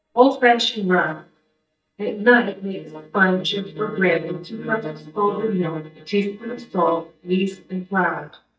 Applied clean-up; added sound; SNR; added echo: neural mask model DeepFilterNet 3.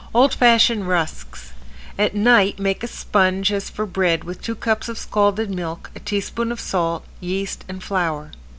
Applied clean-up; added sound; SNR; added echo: none; none; none; none.